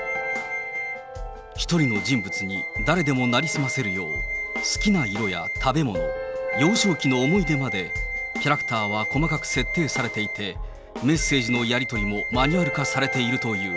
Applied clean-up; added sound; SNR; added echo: none; Wind instrument, woodwind instrument; 6 dB; none.